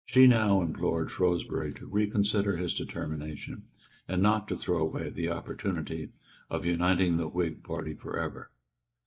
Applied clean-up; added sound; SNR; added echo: neural mask model DeepFilterNet 3.